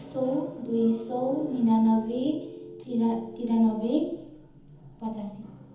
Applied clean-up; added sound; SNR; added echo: none; Telephone; 16 dB; reverberation time 1.3 s.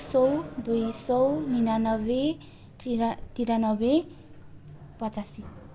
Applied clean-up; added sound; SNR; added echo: none; none; none; none.